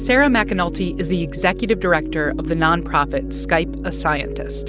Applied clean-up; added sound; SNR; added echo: none; none; none; none.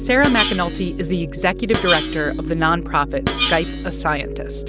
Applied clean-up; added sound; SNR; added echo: none; Screech; 7 dB; none.